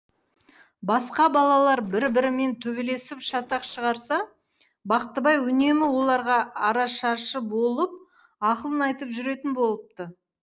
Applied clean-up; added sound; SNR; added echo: neural separator model SepFormer DNS4.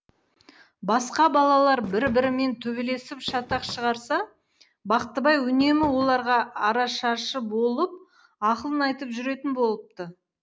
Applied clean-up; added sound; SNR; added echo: none; Fireworks; 17 dB; none.